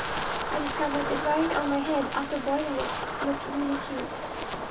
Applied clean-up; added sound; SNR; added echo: none; Wind; 2 dB; reverberation time 0.1 s.